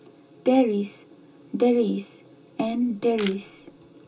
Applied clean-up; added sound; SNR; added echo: none; Camera; 16 dB; reverberation time 0.2 s.